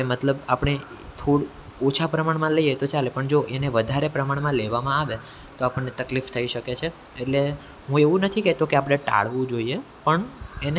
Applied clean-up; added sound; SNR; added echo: none; none; none; none.